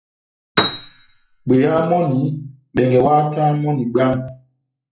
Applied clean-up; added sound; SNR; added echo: classical method log-MMSE.